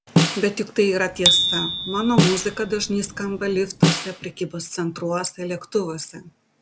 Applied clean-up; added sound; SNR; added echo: none; Bicycle bell + Snare drum; -1 dB; none.